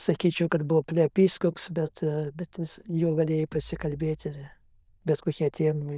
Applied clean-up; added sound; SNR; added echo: neural diffusion model UNIVERSE++.